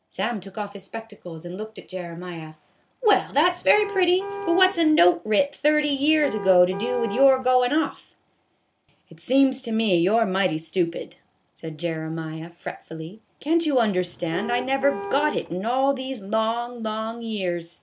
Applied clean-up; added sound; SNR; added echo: none; Car; 10 dB; none.